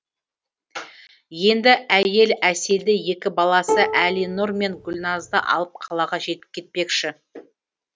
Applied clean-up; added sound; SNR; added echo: none; Plucked string instrument; 6 dB; none.